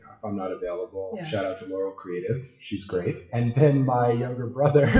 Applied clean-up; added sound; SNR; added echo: classical method WPE with log-MMSE.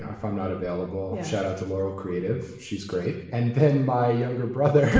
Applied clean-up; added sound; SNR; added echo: none; Motor vehicle (road); 15 dB; reverberation time 0.9 s.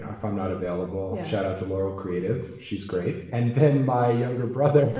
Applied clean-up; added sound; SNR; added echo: neural separator model SepFormer DNS4.